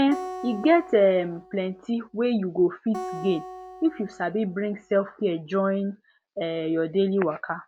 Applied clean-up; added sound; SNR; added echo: none; Acoustic guitar; 15 dB; none.